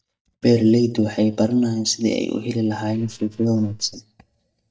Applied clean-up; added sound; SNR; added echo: neural mask model DeepFilterNet 3.